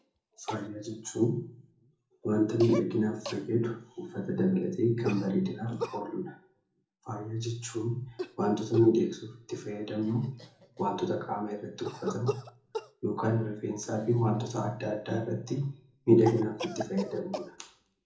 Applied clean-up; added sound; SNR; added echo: none; Cough; 13 dB; reverberation time 0.5 s.